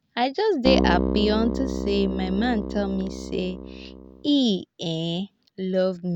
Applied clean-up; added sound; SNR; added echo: none; Keyboard (musical); 2 dB; none.